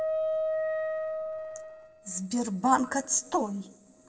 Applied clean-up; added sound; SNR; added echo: neural separator model SepFormer DNS4.